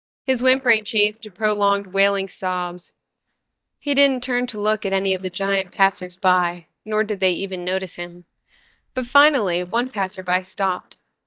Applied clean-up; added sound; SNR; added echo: neural mask model DeepFilterNet 3.